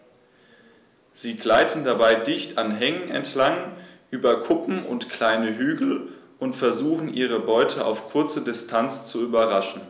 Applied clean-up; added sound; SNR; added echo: none; none; none; none.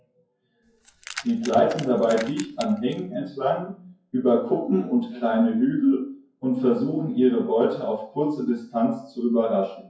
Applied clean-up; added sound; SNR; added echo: classical method WPE with log-MMSE.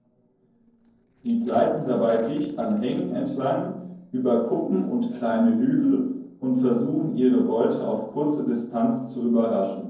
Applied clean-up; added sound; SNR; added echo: neural separator model SepFormer DNS4.